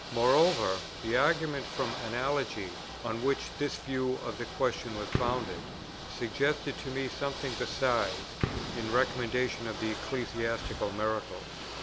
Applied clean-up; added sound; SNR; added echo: none; Ocean / Boat, Water vehicle + Gunshot, gunfire; 7 dB; none.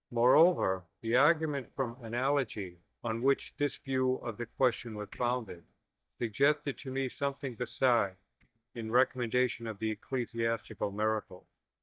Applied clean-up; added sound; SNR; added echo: neural mask model DeepFilterNet 3.